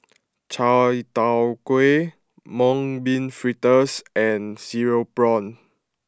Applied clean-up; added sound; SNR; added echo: none; none; none; none.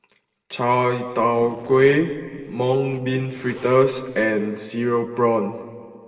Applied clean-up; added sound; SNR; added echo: neural separator model SepFormer DNS4.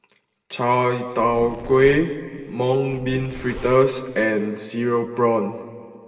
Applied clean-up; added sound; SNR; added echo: none; Zipper (clothing); 16 dB; reverberation time 2.0 s.